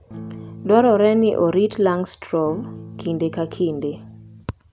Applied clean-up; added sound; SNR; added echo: none; Electric guitar / Strum; 16 dB; none.